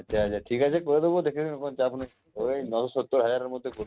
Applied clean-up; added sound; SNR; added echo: neural mask model RNNoise.